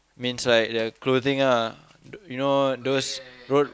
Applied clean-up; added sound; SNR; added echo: none; none; none; none.